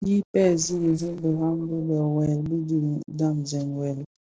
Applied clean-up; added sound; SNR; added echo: neural separator model SepFormer DNS4.